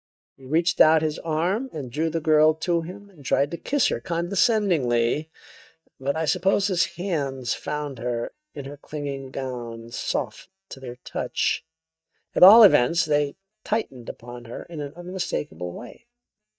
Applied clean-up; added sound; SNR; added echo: neural mask model DeepFilterNet 3.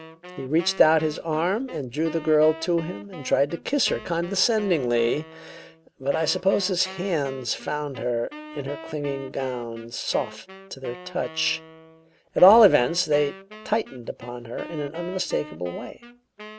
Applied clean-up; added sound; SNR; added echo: none; Wind instrument, woodwind instrument; 17 dB; none.